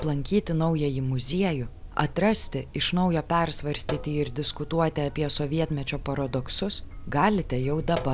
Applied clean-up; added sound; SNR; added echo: none; Sink (filling or washing); 11 dB; none.